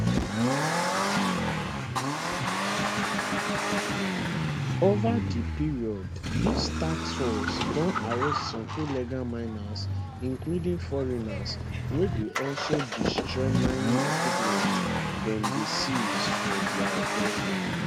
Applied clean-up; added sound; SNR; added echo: none; Accelerating, revving, vroom; -4 dB; none.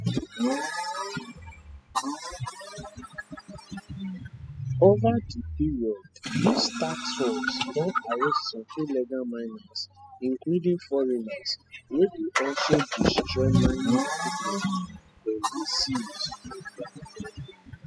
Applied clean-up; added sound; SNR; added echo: classical method spectral subtraction.